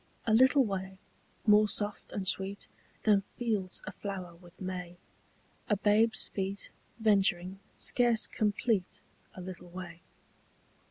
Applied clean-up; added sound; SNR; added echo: none; none; none; none.